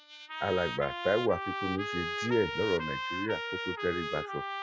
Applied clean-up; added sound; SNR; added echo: classical method log-MMSE.